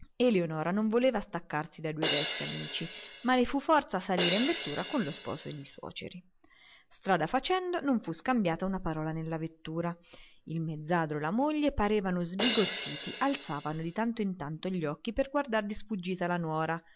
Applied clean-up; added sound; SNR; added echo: none; Crash cymbal; 3 dB; none.